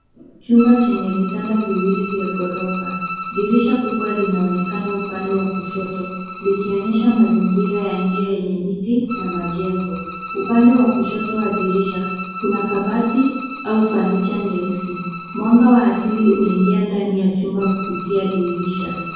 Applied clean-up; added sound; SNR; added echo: none; Bowed string instrument; 12 dB; reverberation time 1.3 s.